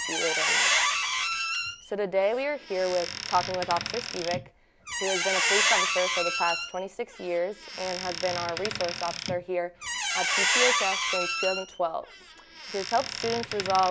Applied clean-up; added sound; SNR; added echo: none; Squeak; -1 dB; none.